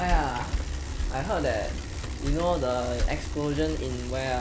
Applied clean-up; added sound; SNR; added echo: none; Bicycle; 1 dB; none.